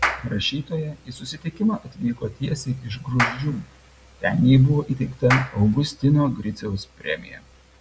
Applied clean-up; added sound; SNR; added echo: none; Clapping; 8 dB; none.